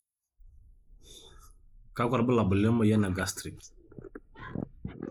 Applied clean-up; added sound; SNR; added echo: neural mask model Resemble Enhance denoiser.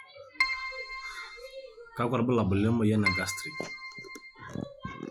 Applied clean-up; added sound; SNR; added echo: classical method log-MMSE.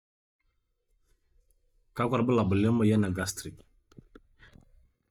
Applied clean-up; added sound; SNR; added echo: neural mask model DeepFilterNet 3.